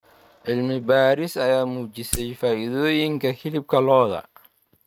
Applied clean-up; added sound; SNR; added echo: neural mask model RNNoise.